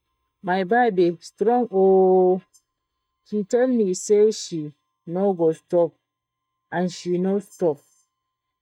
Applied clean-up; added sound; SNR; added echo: neural mask model DeepFilterNet 3.